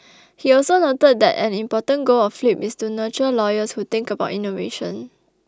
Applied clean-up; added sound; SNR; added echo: none; none; none; none.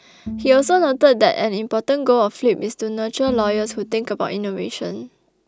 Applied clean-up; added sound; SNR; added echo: none; Bowed string instrument; 17 dB; none.